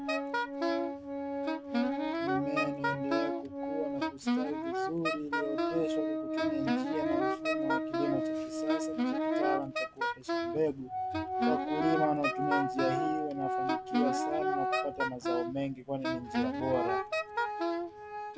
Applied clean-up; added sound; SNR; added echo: none; Organ + Wind instrument, woodwind instrument; -5 dB; none.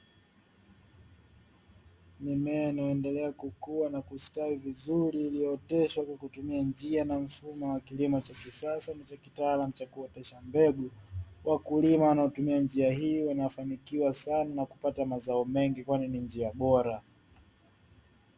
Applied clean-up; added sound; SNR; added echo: none; none; none; none.